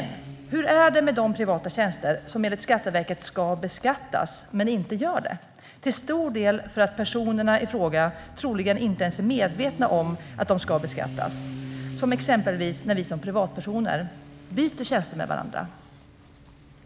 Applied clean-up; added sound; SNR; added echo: none; Motorcycle; 16 dB; none.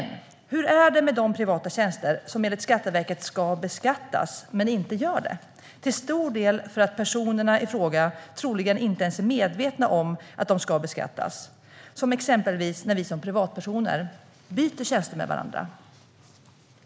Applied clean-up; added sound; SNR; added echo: none; none; none; none.